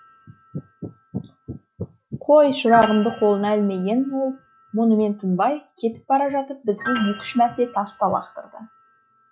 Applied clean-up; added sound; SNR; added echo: none; Piano; 16 dB; none.